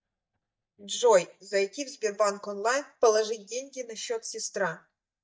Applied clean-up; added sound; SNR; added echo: neural mask model DeepFilterNet 3.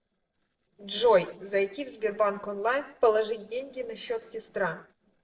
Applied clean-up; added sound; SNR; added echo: neural separator model SepFormer DNS4.